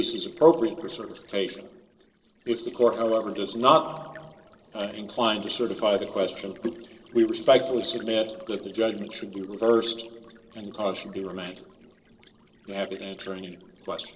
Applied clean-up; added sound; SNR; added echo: neural separator model SepFormer DNS4.